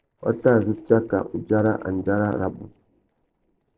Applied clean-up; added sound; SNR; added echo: neural separator model SepFormer DNS4.